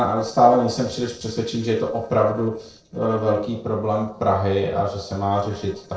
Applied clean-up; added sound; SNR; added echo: neural separator model SepFormer DNS4.